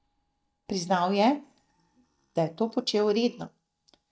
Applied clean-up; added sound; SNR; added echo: neural mask model DeepFilterNet 3.